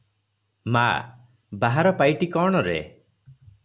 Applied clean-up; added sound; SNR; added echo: none; none; none; none.